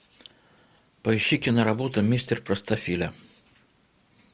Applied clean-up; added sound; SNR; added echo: none; none; none; none.